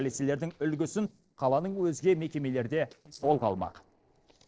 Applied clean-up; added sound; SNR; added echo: neural separator model SepFormer DNS4.